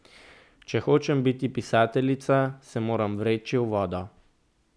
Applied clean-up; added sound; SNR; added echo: none; none; none; none.